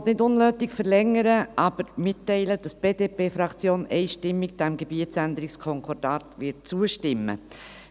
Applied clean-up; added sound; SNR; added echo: none; none; none; none.